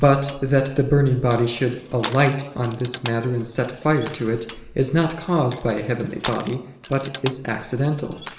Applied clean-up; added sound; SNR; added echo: none; Crushing; 14 dB; reverberation time 0.9 s.